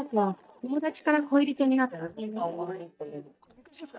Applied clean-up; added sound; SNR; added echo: neural mask model DeepFilterNet 3.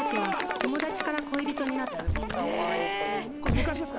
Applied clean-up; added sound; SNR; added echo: none; Slam / Car; 6 dB; none.